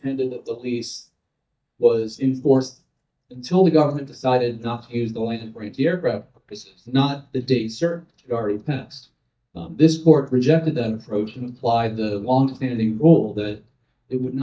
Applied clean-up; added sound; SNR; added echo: neural mask model DeepFilterNet 3.